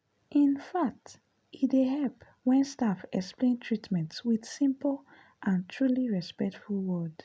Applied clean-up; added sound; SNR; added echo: none; none; none; none.